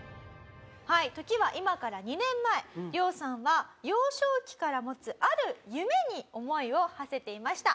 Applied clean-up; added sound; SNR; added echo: none; none; none; none.